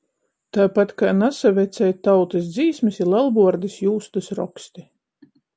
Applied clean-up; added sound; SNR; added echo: none; none; none; none.